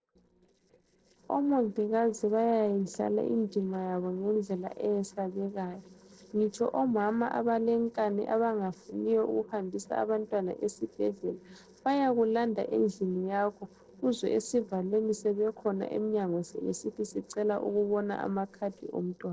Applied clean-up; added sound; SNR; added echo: neural separator model SepFormer DNS4.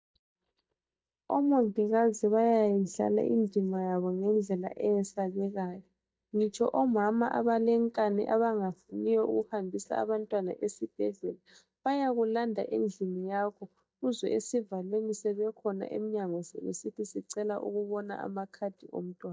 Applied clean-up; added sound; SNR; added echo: neural mask model DeepFilterNet 3.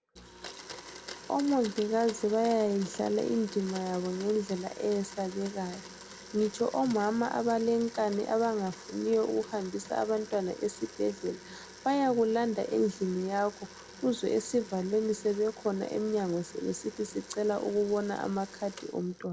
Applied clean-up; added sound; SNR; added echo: none; Domestic sounds, home sounds; 17 dB; reverberation time 0.3 s.